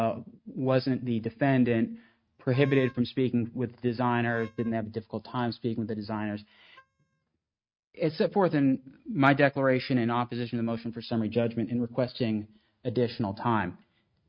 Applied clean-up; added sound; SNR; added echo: neural mask model RNNoise.